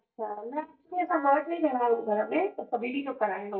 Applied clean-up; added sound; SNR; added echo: neural mask model DeepFilterNet 3.